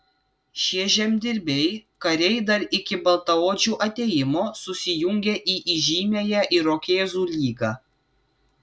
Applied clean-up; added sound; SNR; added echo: none; none; none; none.